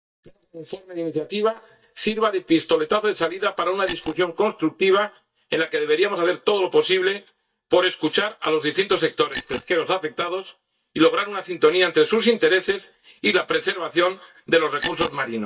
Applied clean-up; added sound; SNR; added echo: neural mask model DeepFilterNet 3.